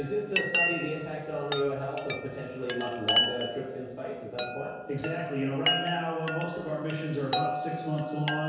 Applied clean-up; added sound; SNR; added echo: none; Chime; 1 dB; reverberation time 1.2 s.